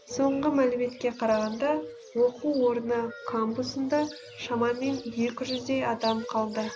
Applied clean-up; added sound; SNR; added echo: none; Bird; 15 dB; none.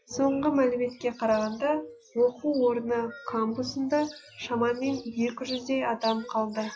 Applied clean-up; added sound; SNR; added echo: classical method log-MMSE.